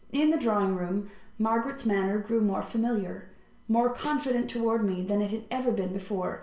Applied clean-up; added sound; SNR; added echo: none; Snare drum; 18 dB; reverberation time 0.5 s.